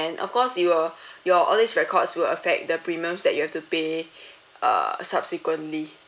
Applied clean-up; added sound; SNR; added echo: none; none; none; none.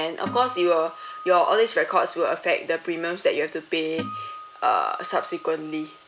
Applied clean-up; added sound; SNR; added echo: none; Acoustic guitar; 14 dB; none.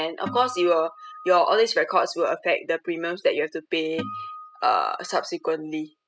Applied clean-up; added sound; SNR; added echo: classical method spectral subtraction.